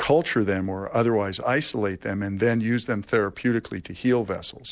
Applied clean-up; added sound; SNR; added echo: none; none; none; none.